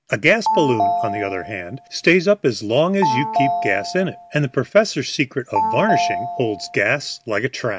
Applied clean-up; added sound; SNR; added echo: none; Telephone; 4 dB; none.